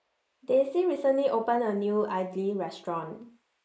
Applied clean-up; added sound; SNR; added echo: neural mask model Resemble Enhance denoiser.